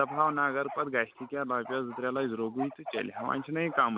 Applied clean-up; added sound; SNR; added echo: none; Bark; 14 dB; none.